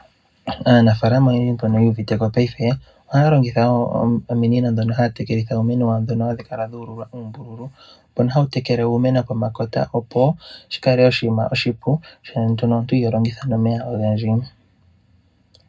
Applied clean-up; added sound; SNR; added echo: none; none; none; reverberation time 0.3 s.